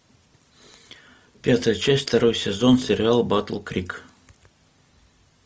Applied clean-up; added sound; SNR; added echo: none; none; none; none.